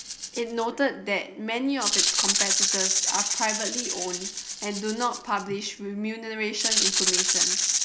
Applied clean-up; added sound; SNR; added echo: none; Rattle (instrument); -3 dB; none.